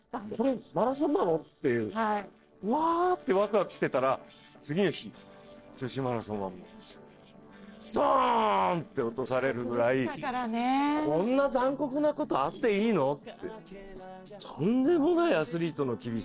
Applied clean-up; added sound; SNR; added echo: neural separator model SepFormer DNS4.